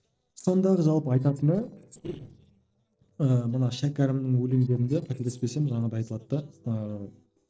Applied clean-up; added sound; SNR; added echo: neural separator model SepFormer DNS4.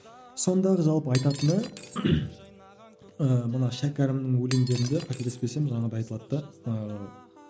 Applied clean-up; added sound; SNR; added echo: none; Shatter; 16 dB; none.